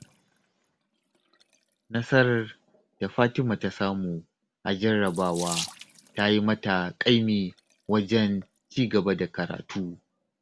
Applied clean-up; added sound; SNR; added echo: none; Sink (filling or washing) / Water tap, faucet; 18 dB; none.